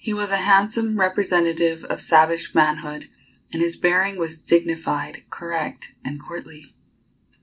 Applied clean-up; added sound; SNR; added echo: none; none; none; none.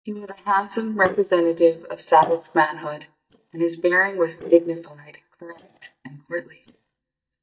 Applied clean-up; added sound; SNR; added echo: neural mask model DeepFilterNet 3.